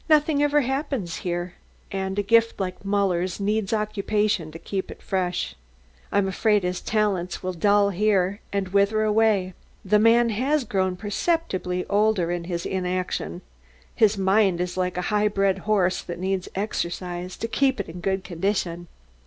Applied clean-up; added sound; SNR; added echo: none; none; none; none.